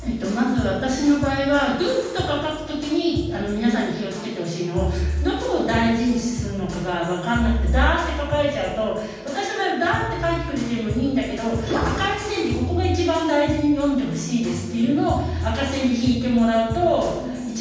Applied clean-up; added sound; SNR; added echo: none; none; none; reverberation time 1.2 s.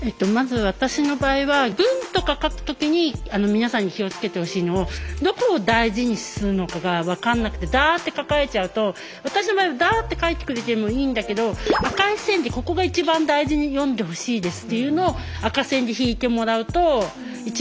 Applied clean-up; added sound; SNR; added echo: none; none; none; none.